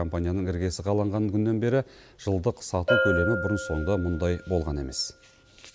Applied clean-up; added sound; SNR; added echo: none; Bell; 6 dB; none.